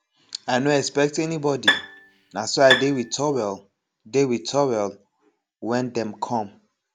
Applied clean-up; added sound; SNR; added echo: none; Bowed string instrument; 1 dB; none.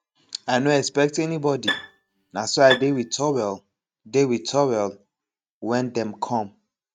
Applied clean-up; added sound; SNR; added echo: neural mask model RNNoise.